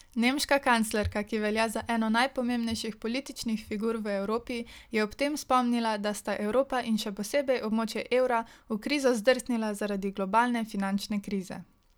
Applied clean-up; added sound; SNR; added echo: none; none; none; none.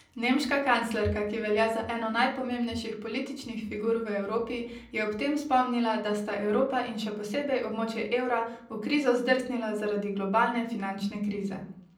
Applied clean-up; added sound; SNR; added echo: none; none; none; reverberation time 0.6 s.